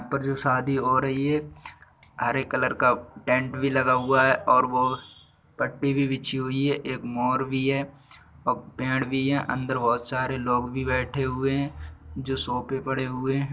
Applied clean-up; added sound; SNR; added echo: none; none; none; none.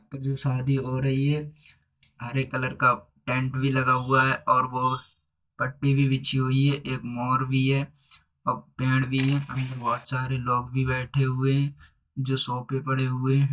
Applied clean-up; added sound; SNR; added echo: neural mask model DeepFilterNet 3.